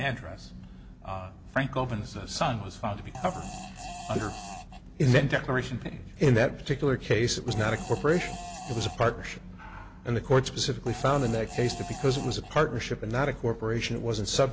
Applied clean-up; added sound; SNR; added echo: none; Fart; 13 dB; none.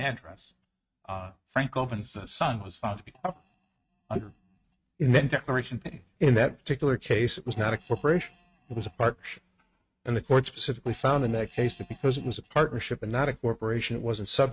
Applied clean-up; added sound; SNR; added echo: neural mask model RNNoise.